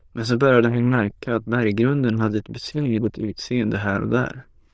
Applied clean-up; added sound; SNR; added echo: neural diffusion model UNIVERSE++.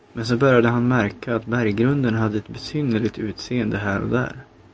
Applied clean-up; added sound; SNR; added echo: none; none; none; none.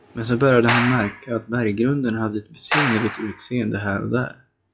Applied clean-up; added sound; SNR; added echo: classical method log-MMSE.